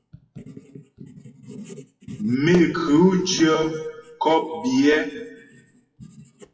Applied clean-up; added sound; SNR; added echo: classical method WPE with log-MMSE.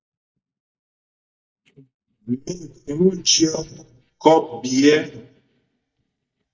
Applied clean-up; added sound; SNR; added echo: neural mask model DeepFilterNet 3.